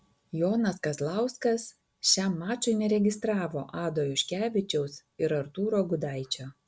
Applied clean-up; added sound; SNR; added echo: none; none; none; none.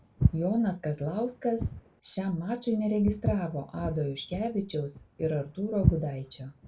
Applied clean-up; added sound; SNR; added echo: none; Walk, footsteps; 4 dB; reverberation time 0.2 s.